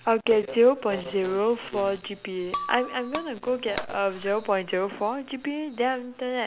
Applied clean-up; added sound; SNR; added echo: none; Shatter; 13 dB; none.